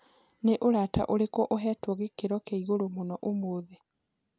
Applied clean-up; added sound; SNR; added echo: none; none; none; none.